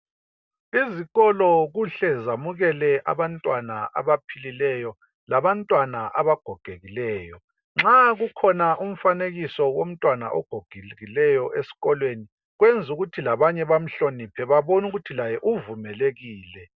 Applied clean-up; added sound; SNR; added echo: none; none; none; none.